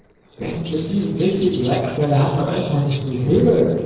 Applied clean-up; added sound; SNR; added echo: neural separator model SepFormer DNS4.